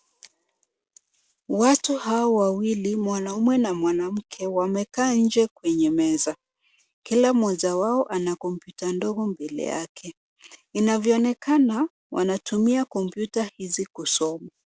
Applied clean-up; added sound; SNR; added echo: none; none; none; none.